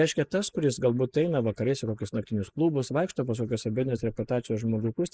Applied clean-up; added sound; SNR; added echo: neural mask model Resemble Enhance denoiser.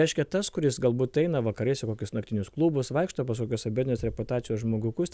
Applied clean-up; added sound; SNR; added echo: none; none; none; none.